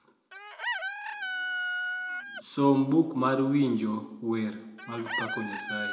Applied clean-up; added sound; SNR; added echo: none; Chicken, rooster; 7 dB; reverberation time 0.6 s.